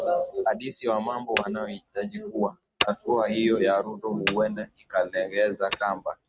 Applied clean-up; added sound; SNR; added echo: neural mask model RNNoise.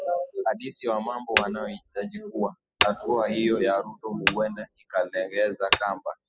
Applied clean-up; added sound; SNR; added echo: classical method spectral subtraction.